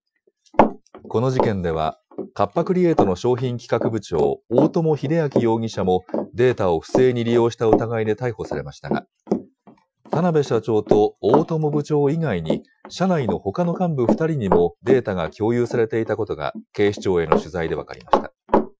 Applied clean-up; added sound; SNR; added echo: classical method Wiener filter.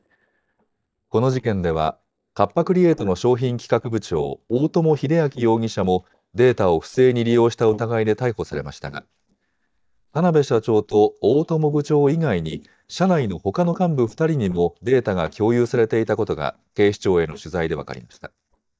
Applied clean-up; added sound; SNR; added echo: neural mask model DeepFilterNet 3.